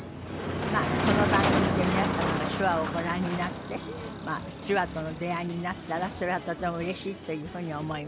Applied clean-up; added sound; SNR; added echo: none; Motor vehicle (road); 0 dB; none.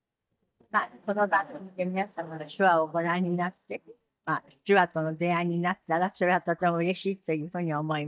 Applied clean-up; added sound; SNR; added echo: neural mask model DeepFilterNet 3.